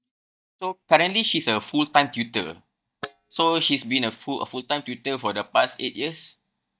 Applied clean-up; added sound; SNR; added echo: neural mask model DeepFilterNet 3.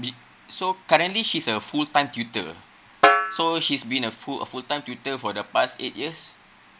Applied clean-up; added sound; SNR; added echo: none; Snare drum; -2 dB; none.